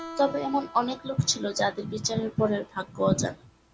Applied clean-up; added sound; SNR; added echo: none; Guitar; 19 dB; none.